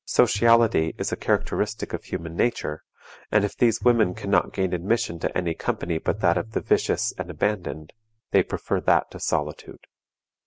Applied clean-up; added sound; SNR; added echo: none; Bowed string instrument; 17 dB; none.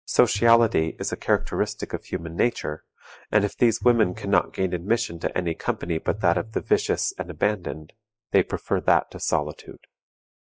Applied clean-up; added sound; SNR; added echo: classical method log-MMSE.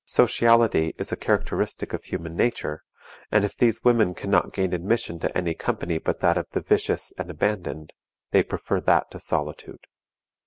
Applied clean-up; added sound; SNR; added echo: none; none; none; none.